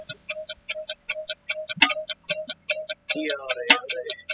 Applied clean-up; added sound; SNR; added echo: classical method spectral subtraction.